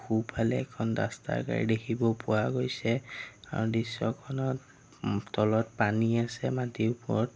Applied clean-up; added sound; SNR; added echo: none; none; none; none.